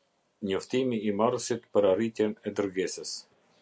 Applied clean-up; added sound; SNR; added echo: none; none; none; none.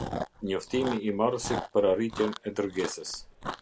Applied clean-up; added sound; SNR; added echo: none; Chewing, mastication; 9 dB; none.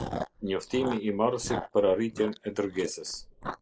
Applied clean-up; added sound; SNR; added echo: neural mask model Resemble Enhance denoiser.